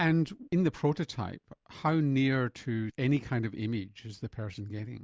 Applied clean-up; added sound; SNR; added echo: none; none; none; none.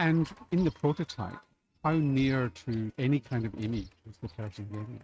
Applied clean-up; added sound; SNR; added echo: neural mask model RNNoise.